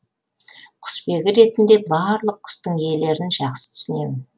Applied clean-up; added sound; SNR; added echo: none; none; none; none.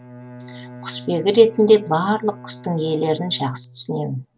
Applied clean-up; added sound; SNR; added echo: none; Bowed string instrument; 19 dB; none.